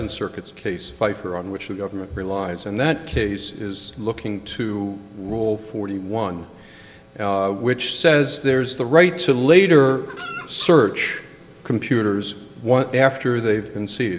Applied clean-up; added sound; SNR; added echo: none; Chicken, rooster; 16 dB; reverberation time 1.8 s.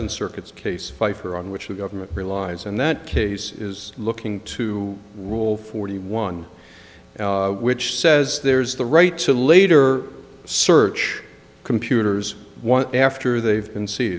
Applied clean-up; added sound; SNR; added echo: none; none; none; none.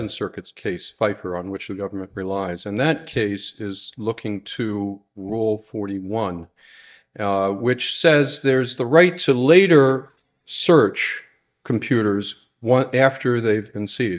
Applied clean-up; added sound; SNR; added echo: neural mask model DeepFilterNet 3.